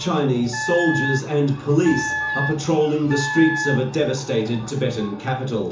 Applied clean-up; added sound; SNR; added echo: none; Wind instrument, woodwind instrument; 6 dB; reverberation time 0.7 s.